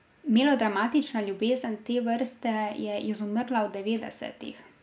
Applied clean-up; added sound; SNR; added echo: none; none; none; none.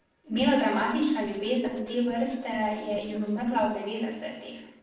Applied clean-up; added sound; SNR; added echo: neural separator model SepFormer DNS4.